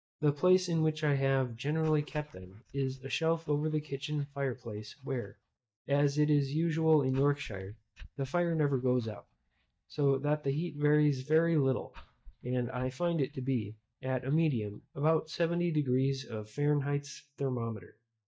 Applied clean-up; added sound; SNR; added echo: neural mask model DeepFilterNet 3.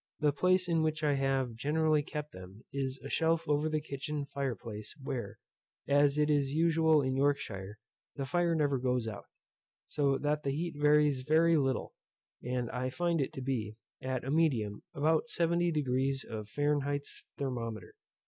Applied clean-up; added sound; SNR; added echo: none; none; none; none.